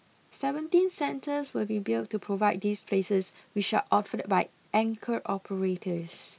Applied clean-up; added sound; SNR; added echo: none; none; none; none.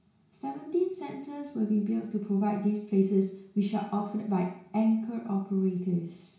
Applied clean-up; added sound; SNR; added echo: none; none; none; reverberation time 0.6 s.